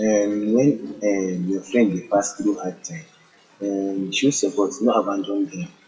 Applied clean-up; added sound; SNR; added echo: classical method WPE with log-MMSE.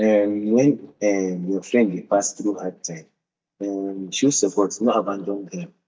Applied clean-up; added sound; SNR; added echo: neural mask model DeepFilterNet 3.